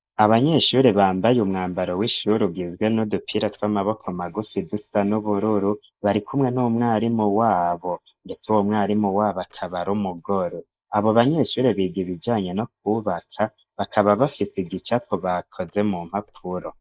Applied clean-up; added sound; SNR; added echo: neural mask model Resemble Enhance denoiser.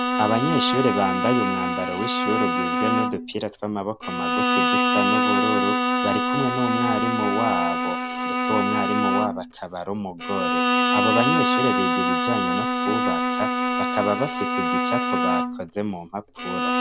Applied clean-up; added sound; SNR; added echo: none; Bowed string instrument; -4 dB; none.